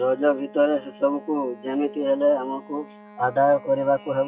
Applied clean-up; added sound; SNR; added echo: classical method log-MMSE.